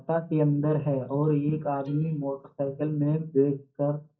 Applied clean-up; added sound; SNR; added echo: neural mask model DeepFilterNet 3.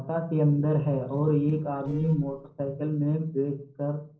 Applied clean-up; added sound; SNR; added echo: neural separator model SepFormer DNS4.